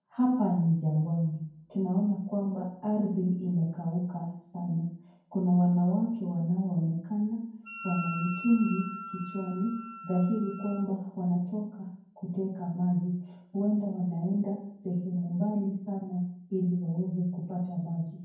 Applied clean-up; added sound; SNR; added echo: none; Wind instrument, woodwind instrument; 12 dB; reverberation time 0.9 s.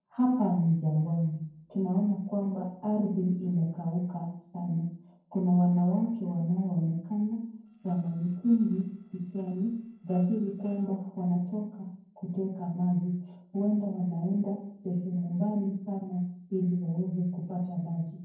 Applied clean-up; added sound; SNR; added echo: neural separator model SepFormer DNS4.